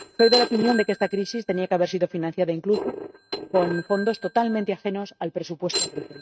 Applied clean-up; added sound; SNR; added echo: neural mask model RNNoise.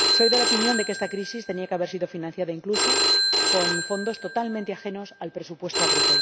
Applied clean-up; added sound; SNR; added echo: none; Telephone; -4 dB; none.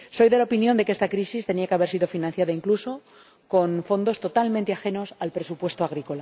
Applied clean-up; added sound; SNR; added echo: none; none; none; none.